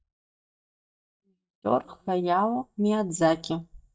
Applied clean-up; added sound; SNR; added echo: neural mask model DeepFilterNet 3.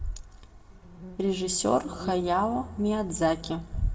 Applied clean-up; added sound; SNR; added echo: none; Insect; 16 dB; reverberation time 0.8 s.